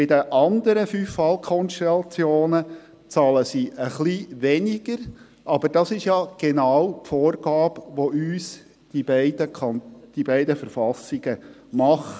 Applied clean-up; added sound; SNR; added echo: none; none; none; none.